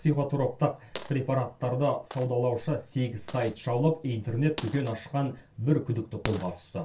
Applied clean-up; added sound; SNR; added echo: none; Coin (dropping); 14 dB; reverberation time 0.2 s.